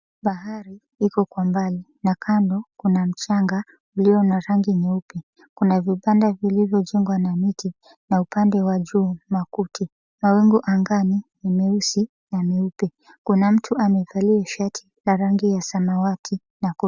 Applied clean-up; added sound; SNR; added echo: none; none; none; none.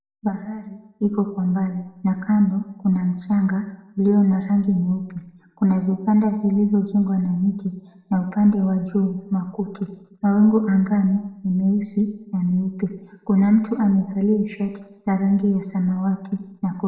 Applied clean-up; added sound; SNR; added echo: none; none; none; reverberation time 0.7 s.